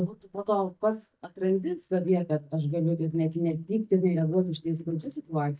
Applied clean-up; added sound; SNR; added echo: neural mask model DeepFilterNet 3.